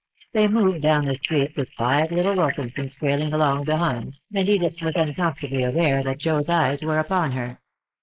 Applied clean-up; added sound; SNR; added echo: neural mask model Resemble Enhance denoiser.